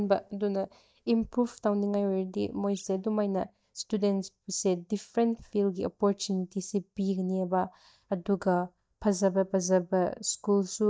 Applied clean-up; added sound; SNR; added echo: neural mask model DeepFilterNet 3.